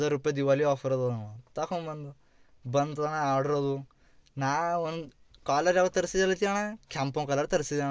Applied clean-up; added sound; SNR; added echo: none; none; none; none.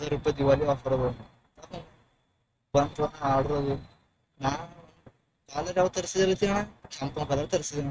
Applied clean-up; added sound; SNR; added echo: neural mask model RNNoise.